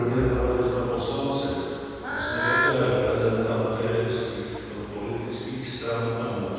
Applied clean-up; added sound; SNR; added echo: none; Bird / Fowl; 8 dB; reverberation time 2.1 s.